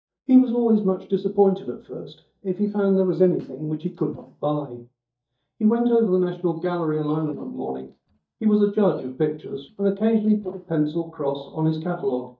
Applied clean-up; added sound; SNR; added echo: neural mask model DeepFilterNet 3.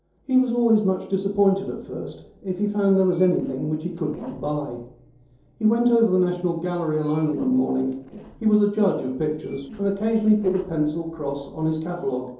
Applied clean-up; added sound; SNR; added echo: neural separator model SepFormer DNS4.